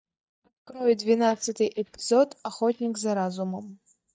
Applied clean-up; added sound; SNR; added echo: neural mask model DeepFilterNet 3.